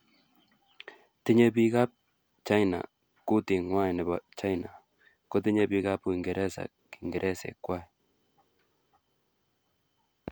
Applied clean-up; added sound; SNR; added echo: none; none; none; none.